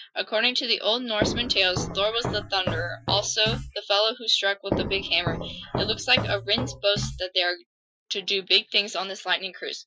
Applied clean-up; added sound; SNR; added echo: classical method Wiener filter.